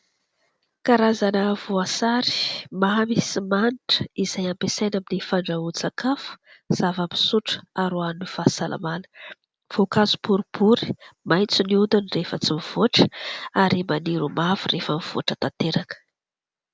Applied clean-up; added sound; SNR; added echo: none; none; none; none.